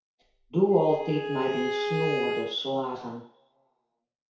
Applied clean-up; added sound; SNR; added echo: none; Bowed string instrument; 3 dB; reverberation time 0.6 s.